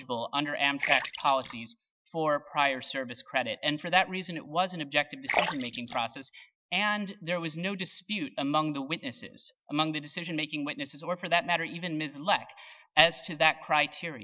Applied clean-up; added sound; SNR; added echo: neural mask model Resemble Enhance denoiser.